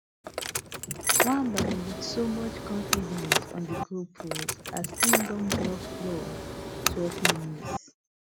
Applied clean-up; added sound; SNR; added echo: none; Car; -4 dB; none.